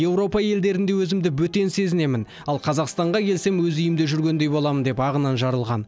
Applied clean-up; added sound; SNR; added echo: none; none; none; none.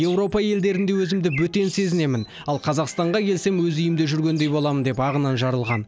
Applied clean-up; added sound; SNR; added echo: none; Bird; 19 dB; none.